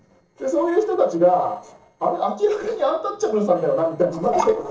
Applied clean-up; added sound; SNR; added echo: neural separator model SepFormer DNS4.